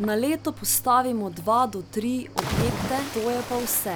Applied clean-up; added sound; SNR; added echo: none; Cricket / Waves, surf; 8 dB; none.